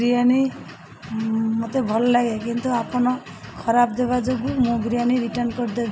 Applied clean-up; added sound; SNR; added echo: none; none; none; none.